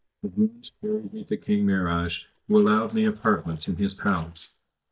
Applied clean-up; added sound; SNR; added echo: neural mask model DeepFilterNet 3.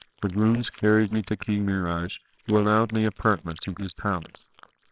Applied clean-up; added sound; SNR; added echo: neural separator model SepFormer WHAMR!.